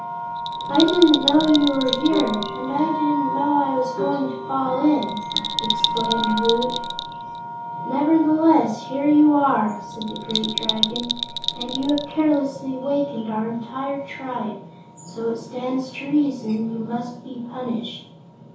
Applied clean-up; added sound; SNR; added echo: none; Bell; 6 dB; reverberation time 0.6 s.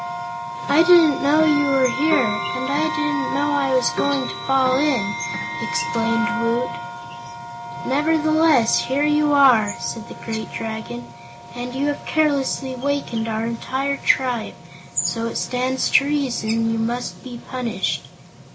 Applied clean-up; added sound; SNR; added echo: none; none; none; none.